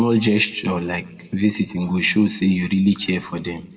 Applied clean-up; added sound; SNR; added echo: none; none; none; reverberation time 1.3 s.